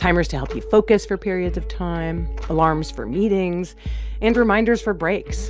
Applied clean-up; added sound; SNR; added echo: none; none; none; none.